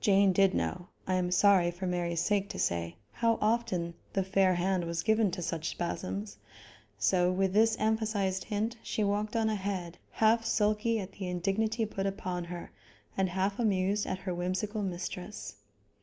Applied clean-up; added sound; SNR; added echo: none; none; none; none.